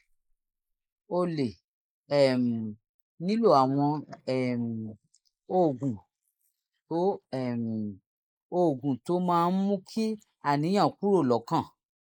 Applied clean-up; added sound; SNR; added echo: neural mask model Resemble Enhance denoiser.